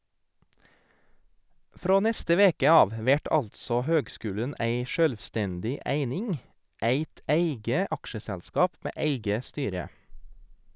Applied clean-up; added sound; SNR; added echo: none; none; none; none.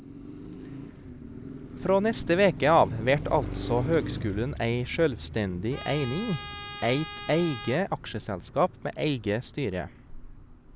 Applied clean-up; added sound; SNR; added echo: none; Car passing by + Trumpet; 10 dB; none.